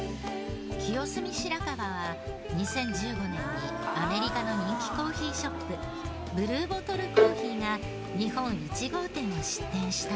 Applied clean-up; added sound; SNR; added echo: none; Bowed string instrument; -4 dB; none.